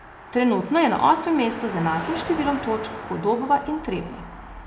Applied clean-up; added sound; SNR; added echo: none; Car passing by; 12 dB; reverberation time 1.9 s.